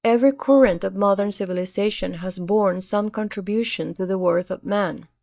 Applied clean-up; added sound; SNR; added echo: neural mask model DeepFilterNet 3.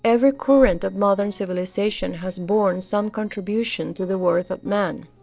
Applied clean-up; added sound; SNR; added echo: neural separator model SepFormer DNS4.